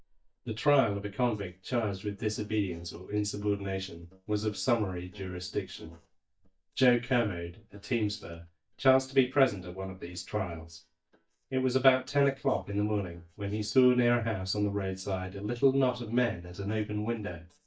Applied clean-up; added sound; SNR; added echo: neural mask model DeepFilterNet 3.